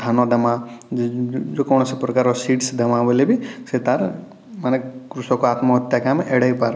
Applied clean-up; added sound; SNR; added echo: none; none; none; none.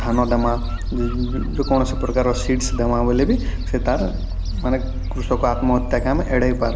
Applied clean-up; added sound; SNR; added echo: none; Gull, seagull; 2 dB; none.